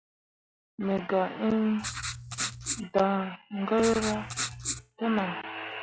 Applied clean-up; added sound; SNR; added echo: classical method log-MMSE.